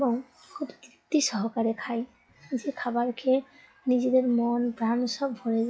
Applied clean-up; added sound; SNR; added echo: classical method log-MMSE.